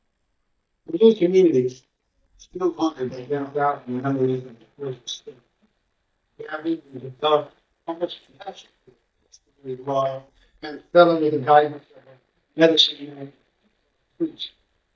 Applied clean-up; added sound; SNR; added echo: neural mask model DeepFilterNet 3.